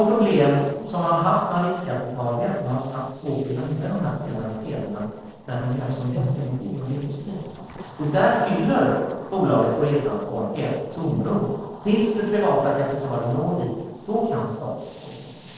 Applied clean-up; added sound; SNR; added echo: neural separator model SepFormer DNS4.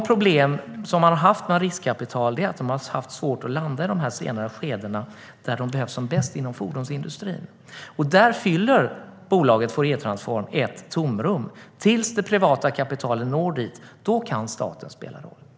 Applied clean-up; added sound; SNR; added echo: none; none; none; none.